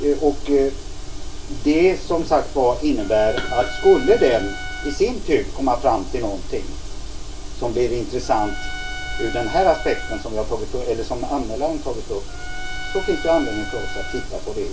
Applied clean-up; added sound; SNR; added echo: none; Trumpet; 15 dB; reverberation time 0.2 s.